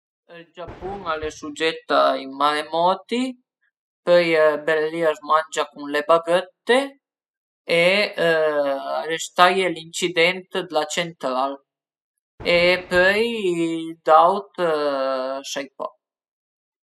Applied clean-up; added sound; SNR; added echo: classical method spectral subtraction.